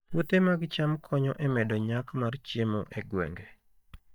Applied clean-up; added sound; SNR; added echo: neural mask model DeepFilterNet 3.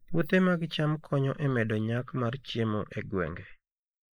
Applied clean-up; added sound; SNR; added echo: neural mask model Resemble Enhance denoiser.